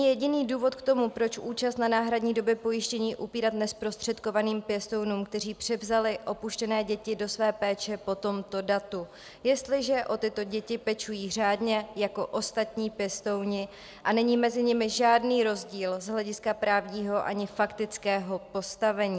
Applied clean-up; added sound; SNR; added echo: none; none; none; none.